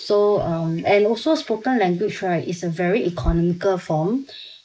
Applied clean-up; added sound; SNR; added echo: neural mask model Resemble Enhance denoiser.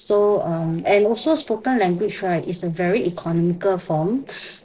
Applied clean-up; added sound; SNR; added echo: neural separator model SepFormer DNS4.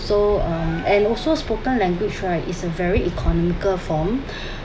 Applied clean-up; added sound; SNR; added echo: none; Cheering; 17 dB; none.